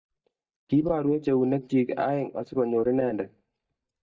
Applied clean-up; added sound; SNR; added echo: neural mask model DeepFilterNet 3.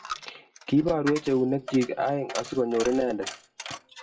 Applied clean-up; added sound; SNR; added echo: classical method WPE with log-MMSE.